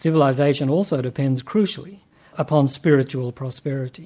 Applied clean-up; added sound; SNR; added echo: none; none; none; none.